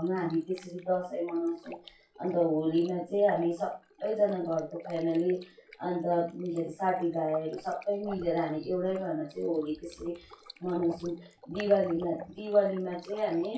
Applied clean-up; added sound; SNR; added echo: classical method WPE with log-MMSE.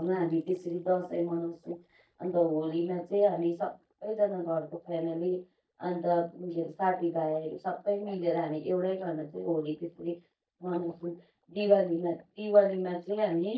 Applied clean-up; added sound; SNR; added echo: neural mask model DeepFilterNet 3.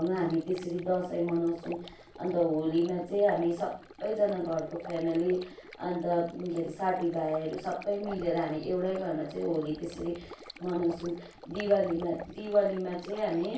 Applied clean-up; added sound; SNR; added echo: none; Stream; 16 dB; reverberation time 0.3 s.